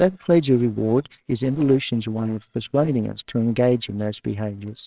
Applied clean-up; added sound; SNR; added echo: neural separator model SepFormer WHAMR!.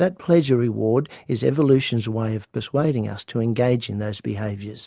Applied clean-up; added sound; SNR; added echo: none; none; none; none.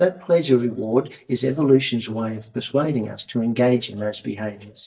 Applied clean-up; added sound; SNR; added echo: neural mask model DeepFilterNet 3.